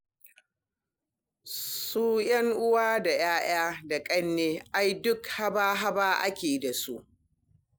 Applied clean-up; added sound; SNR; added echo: none; none; none; none.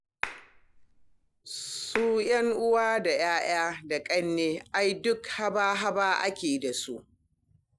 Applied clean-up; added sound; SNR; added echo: none; Clapping; 13 dB; none.